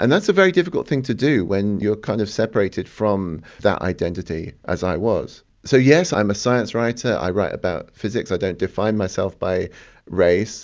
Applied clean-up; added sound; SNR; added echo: none; none; none; none.